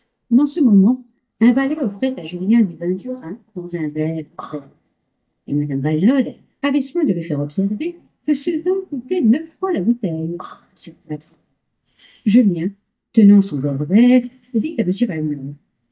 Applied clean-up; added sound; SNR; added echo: neural mask model DeepFilterNet 3.